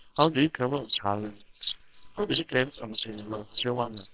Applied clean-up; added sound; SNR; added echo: neural separator model SepFormer WHAMR!.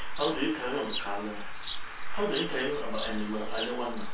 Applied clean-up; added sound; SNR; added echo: none; Bird vocalization, bird call, bird song; 11 dB; reverberation time 0.3 s.